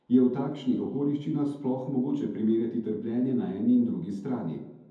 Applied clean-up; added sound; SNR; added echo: none; none; none; reverberation time 0.5 s.